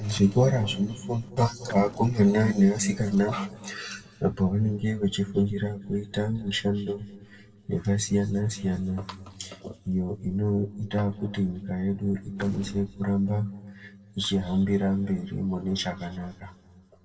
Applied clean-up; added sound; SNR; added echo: neural separator model SepFormer DNS4.